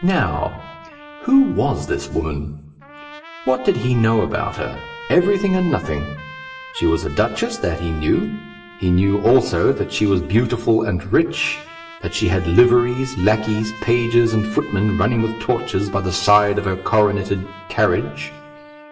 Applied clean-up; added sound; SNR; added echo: none; Trumpet; 18 dB; reverberation time 0.8 s.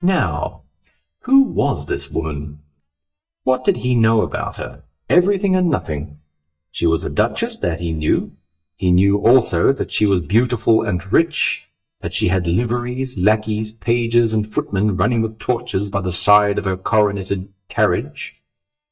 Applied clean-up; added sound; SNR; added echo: neural mask model DeepFilterNet 3.